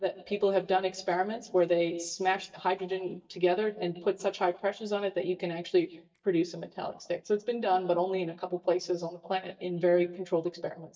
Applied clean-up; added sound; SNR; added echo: neural mask model DeepFilterNet 3.